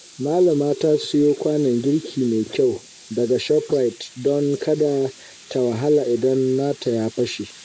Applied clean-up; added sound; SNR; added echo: neural mask model Resemble Enhance denoiser.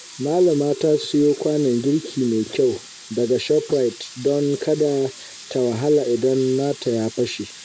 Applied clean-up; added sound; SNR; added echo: none; Sink (filling or washing) / Water tap, faucet; 19 dB; none.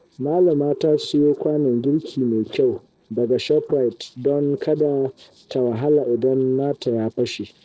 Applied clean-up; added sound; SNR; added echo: neural separator model SepFormer DNS4.